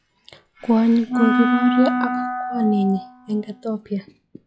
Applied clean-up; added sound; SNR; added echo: classical method log-MMSE.